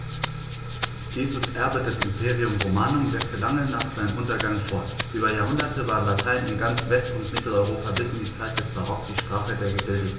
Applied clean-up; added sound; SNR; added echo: none; Rattle (instrument); 4 dB; reverberation time 1.7 s.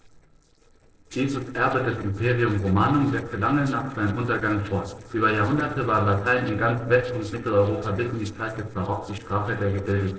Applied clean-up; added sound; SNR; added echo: neural separator model SepFormer DNS4.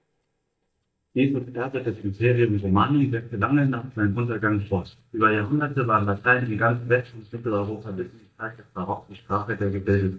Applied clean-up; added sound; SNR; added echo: neural mask model DeepFilterNet 3.